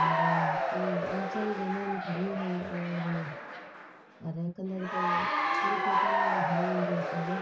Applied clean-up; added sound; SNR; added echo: none; Applause / Cheering; -4 dB; reverberation time 0.1 s.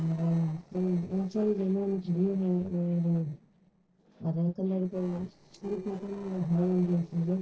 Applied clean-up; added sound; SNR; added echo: neural separator model SepFormer DNS4.